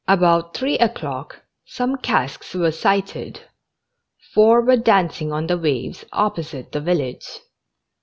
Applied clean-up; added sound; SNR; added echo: none; none; none; none.